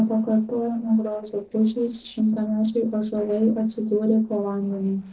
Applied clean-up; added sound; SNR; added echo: neural separator model SepFormer DNS4.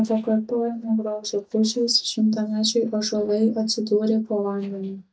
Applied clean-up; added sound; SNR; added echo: neural mask model DeepFilterNet 3.